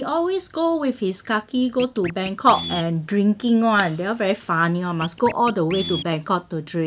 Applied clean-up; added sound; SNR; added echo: none; Fire + Scratching (performance technique); 14 dB; none.